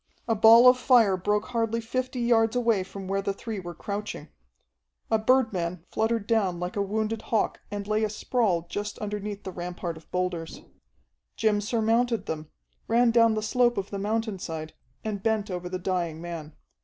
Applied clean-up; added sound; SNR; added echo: none; Whoosh, swoosh, swish; 18 dB; none.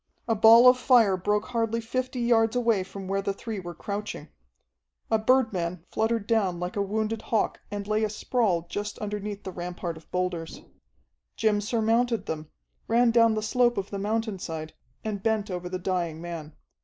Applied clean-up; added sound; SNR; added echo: neural mask model Resemble Enhance denoiser.